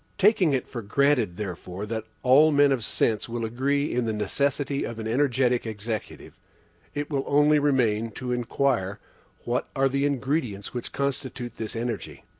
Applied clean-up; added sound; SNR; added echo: none; none; none; none.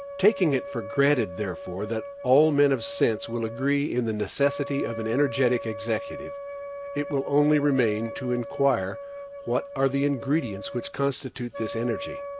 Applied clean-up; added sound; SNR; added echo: none; Wind instrument, woodwind instrument; 11 dB; none.